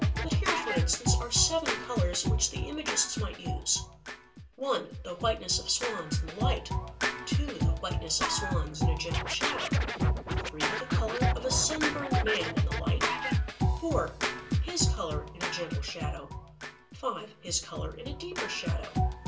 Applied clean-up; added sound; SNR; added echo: none; Scratching (performance technique); -4 dB; reverberation time 0.2 s.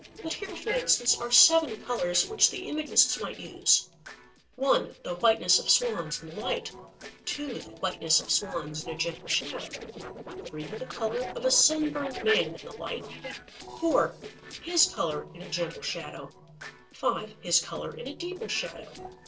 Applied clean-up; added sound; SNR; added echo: neural separator model SepFormer DNS4.